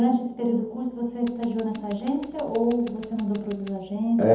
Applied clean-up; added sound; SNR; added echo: none; Scissors; 13 dB; reverberation time 0.8 s.